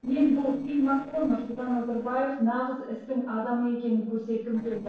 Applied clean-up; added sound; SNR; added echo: neural separator model SepFormer DNS4.